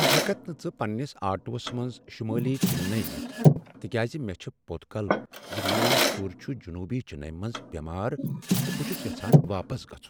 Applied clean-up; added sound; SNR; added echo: none; Drawer open or close; -4 dB; none.